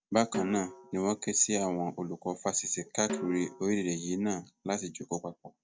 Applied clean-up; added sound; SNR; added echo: none; Snare drum; 13 dB; none.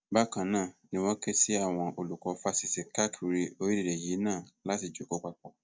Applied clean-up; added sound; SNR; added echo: none; none; none; none.